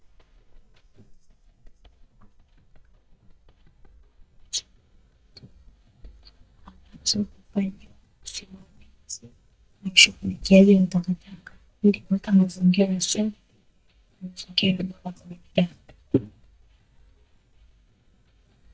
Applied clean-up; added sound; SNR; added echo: neural mask model DeepFilterNet 3.